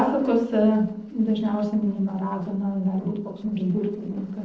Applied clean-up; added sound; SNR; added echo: neural separator model SepFormer DNS4.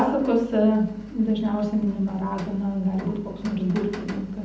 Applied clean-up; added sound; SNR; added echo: none; Rain; 17 dB; reverberation time 0.8 s.